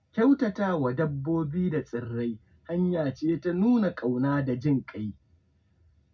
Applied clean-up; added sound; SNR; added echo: none; none; none; reverberation time 0.3 s.